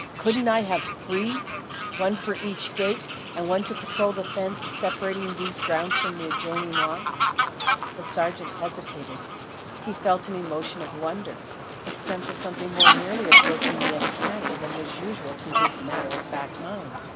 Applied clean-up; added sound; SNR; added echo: none; Fowl; -3 dB; none.